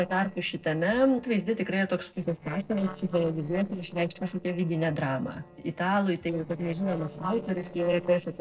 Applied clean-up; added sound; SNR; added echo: neural separator model SepFormer DNS4.